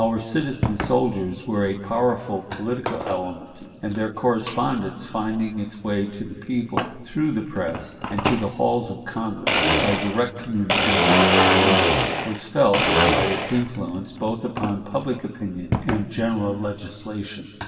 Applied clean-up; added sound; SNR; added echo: none; Domestic sounds, home sounds; 0 dB; reverberation time 1.9 s.